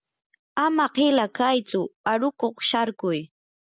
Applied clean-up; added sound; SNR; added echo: none; none; none; none.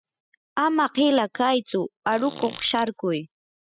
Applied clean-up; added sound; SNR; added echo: classical method spectral subtraction.